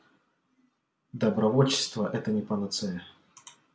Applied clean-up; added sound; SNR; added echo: none; none; none; none.